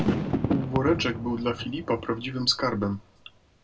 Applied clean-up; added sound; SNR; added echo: none; Fireworks; 3 dB; reverberation time 0.2 s.